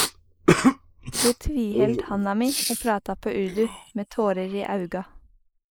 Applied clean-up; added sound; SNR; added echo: neural mask model Resemble Enhance denoiser.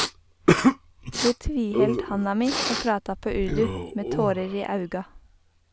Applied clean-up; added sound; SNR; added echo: none; Respiratory sounds; -1 dB; none.